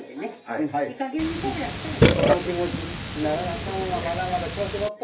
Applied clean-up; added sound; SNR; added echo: none; Burping, eructation; -3 dB; reverberation time 0.3 s.